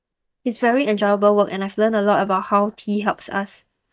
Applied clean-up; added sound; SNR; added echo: neural mask model DeepFilterNet 3.